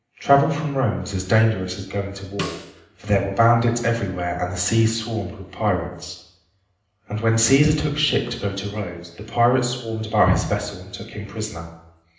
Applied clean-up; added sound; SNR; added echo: none; Snare drum; 13 dB; reverberation time 0.8 s.